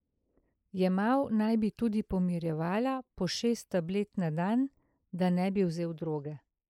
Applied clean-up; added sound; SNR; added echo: neural mask model Resemble Enhance denoiser.